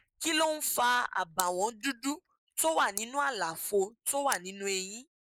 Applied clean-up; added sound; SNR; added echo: neural mask model Resemble Enhance denoiser.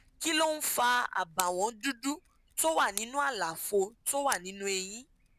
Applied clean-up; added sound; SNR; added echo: none; Tick; 16 dB; none.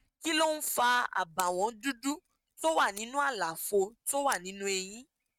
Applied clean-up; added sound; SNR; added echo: neural mask model RNNoise.